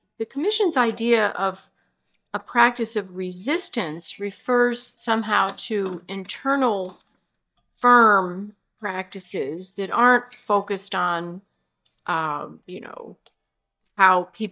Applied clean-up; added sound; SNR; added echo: neural mask model DeepFilterNet 3.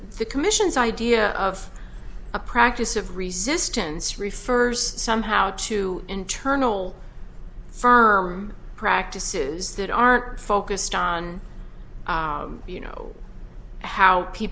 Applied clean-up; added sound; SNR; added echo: none; none; none; none.